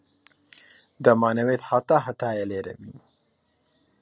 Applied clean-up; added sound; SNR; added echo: none; none; none; none.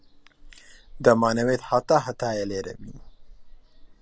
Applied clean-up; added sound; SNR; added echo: none; Fire; 18 dB; none.